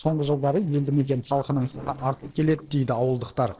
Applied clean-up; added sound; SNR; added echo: neural separator model SepFormer DNS4.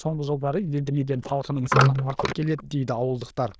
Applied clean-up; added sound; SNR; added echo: neural diffusion model UNIVERSE++.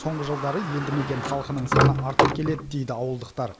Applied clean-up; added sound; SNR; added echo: none; Sliding door; -2 dB; none.